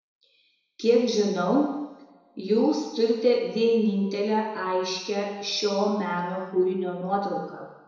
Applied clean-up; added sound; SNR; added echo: none; none; none; reverberation time 1.0 s.